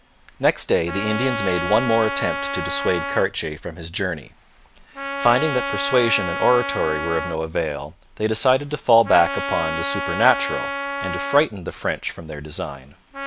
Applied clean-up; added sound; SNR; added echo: none; Trumpet; 7 dB; none.